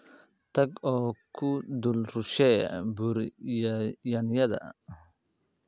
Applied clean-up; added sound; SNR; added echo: none; none; none; none.